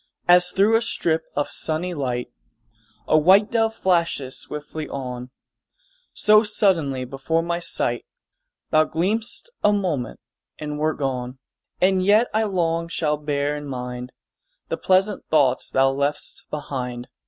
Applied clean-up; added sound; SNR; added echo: none; none; none; none.